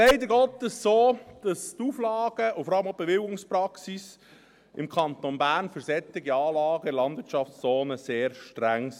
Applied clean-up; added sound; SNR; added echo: none; none; none; none.